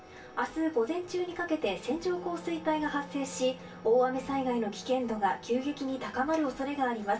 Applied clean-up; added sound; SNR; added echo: none; Wind instrument, woodwind instrument; 17 dB; reverberation time 0.2 s.